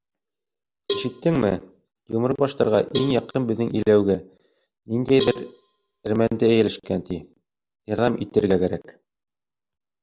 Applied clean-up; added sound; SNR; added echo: none; Cowbell; 9 dB; none.